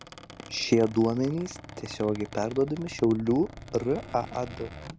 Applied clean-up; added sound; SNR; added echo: none; Squeak; 16 dB; none.